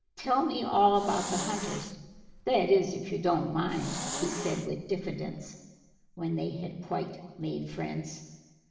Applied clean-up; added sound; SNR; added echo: none; Hiss; 9 dB; reverberation time 1.2 s.